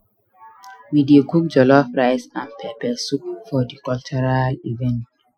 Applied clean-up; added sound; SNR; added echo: classical method Wiener filter.